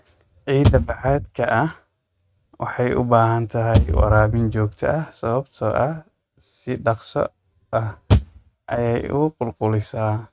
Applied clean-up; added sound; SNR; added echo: neural mask model RNNoise.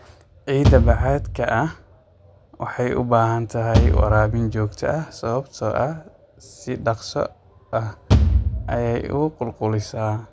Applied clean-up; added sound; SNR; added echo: none; Bass drum / Thump, thud; -3 dB; none.